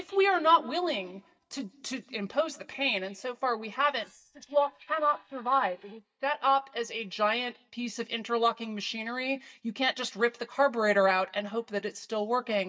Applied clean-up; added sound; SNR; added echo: neural mask model DeepFilterNet 3.